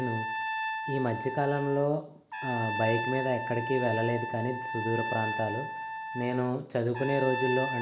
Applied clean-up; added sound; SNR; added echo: none; Trumpet; 4 dB; none.